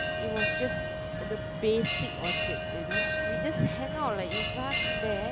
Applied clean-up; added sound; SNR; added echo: none; Bell; -3 dB; none.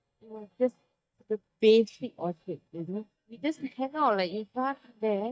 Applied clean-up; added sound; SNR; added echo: neural mask model DeepFilterNet 3.